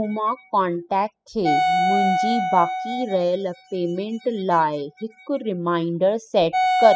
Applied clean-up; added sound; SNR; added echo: classical method spectral subtraction.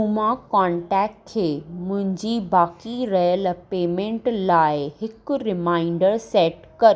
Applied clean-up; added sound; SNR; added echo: none; none; none; none.